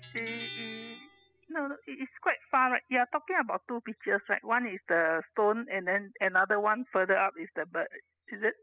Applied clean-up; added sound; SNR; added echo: classical method spectral subtraction.